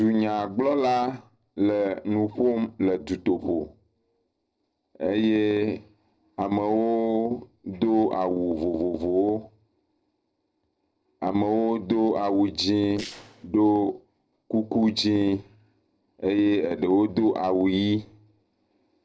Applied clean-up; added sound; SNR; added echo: neural separator model SepFormer DNS4.